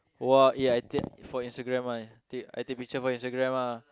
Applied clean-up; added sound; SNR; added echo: none; none; none; none.